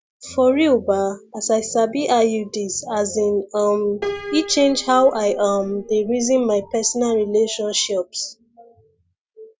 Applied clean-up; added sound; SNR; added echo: none; Piano; 14 dB; none.